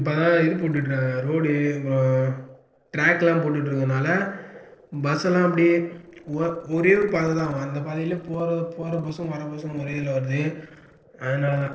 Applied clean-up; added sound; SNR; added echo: neural separator model SepFormer DNS4.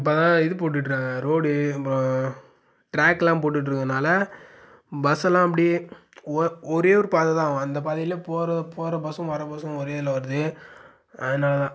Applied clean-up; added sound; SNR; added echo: none; none; none; none.